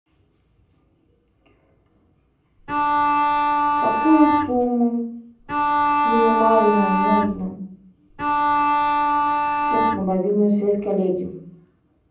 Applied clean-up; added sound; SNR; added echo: none; Bowed string instrument; -4 dB; reverberation time 0.6 s.